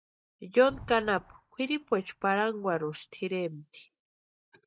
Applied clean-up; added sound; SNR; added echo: neural mask model DeepFilterNet 3.